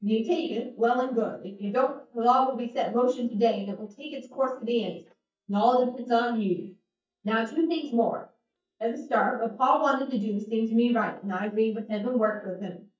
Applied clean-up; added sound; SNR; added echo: neural mask model DeepFilterNet 3.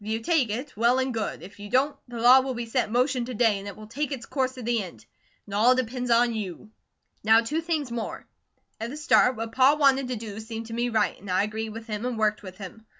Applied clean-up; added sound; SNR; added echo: none; none; none; none.